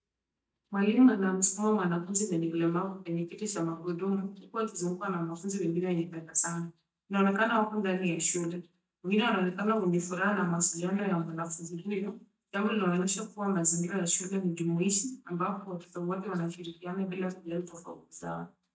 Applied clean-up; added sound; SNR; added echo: neural mask model DeepFilterNet 3.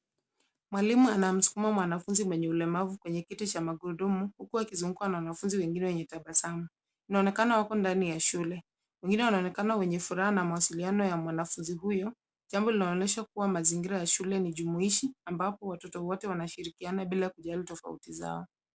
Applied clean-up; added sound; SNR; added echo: none; none; none; none.